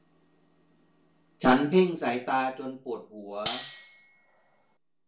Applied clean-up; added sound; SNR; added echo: none; Cutlery, silverware; 2 dB; reverberation time 0.2 s.